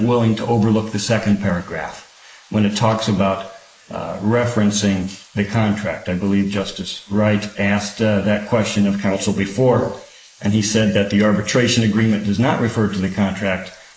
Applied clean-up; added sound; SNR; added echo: neural mask model Resemble Enhance denoiser.